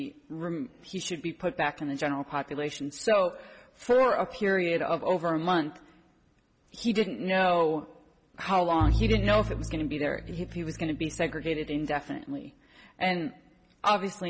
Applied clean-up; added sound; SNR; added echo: none; Bowed string instrument; 3 dB; none.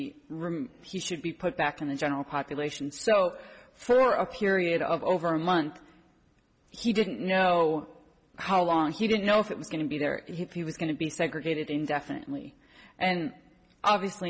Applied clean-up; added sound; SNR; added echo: none; none; none; none.